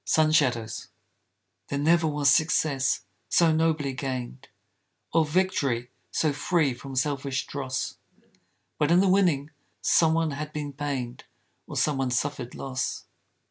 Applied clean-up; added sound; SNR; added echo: none; none; none; none.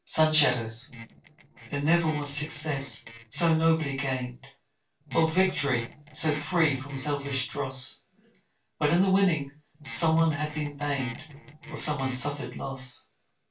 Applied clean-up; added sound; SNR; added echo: neural separator model SepFormer DNS4.